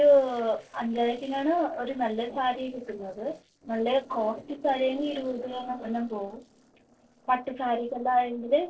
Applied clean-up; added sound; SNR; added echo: neural separator model SepFormer DNS4.